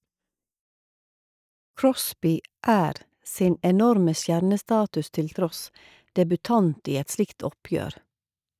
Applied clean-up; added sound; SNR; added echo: neural mask model DeepFilterNet 3.